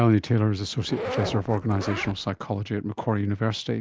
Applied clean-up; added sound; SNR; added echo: none; Zipper (clothing); 9 dB; none.